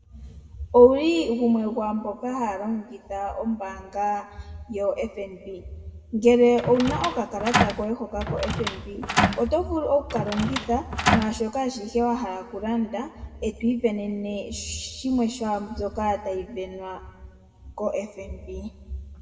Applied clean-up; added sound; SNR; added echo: none; Door; 1 dB; reverberation time 1.4 s.